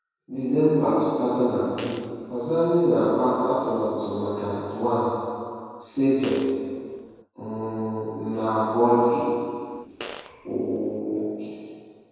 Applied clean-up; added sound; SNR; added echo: neural separator model SepFormer DNS4.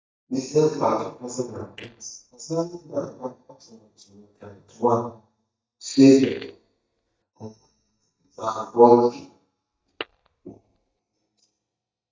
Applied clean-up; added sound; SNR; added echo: neural mask model DeepFilterNet 3.